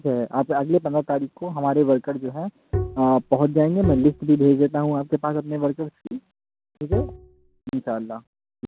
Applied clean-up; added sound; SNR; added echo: none; Bowed string instrument; 6 dB; none.